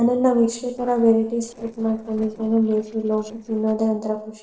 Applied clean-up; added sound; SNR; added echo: neural separator model SepFormer DNS4.